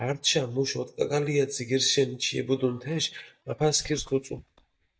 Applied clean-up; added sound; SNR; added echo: neural mask model DeepFilterNet 3.